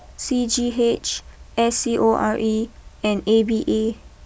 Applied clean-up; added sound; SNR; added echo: none; none; none; none.